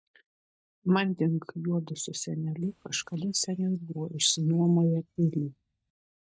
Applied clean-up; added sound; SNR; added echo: neural mask model DeepFilterNet 3.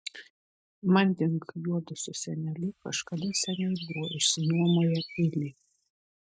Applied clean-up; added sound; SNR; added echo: classical method spectral subtraction.